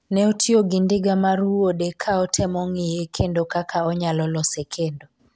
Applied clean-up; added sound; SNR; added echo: none; none; none; none.